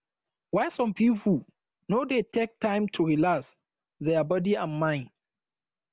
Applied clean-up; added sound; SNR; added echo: none; none; none; none.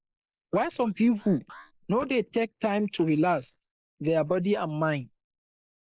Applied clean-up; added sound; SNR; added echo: neural mask model Resemble Enhance denoiser.